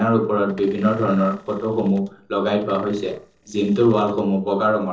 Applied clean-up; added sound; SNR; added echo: neural separator model SepFormer DNS4.